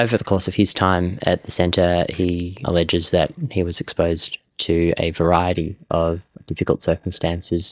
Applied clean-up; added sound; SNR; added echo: neural mask model DeepFilterNet 3.